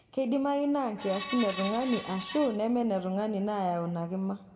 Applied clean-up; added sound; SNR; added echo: none; Screech; 8 dB; reverberation time 1.1 s.